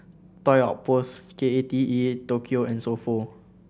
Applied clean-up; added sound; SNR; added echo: none; none; none; none.